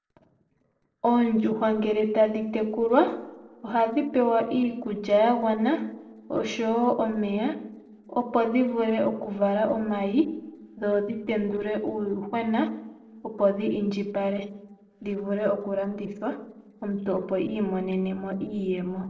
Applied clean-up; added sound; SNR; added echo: neural separator model SepFormer DNS4.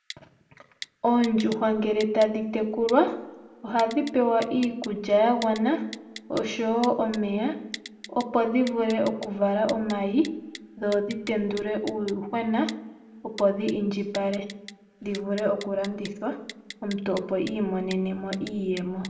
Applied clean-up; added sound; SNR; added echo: none; Typing; 19 dB; reverberation time 0.9 s.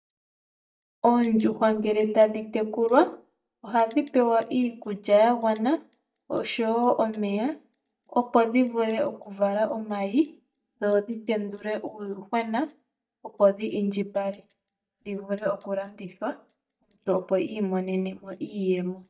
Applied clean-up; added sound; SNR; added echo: neural mask model DeepFilterNet 3.